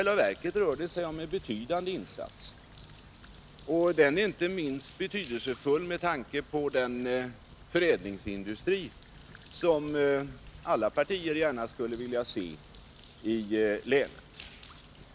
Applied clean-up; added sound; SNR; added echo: none; Bird; 20 dB; none.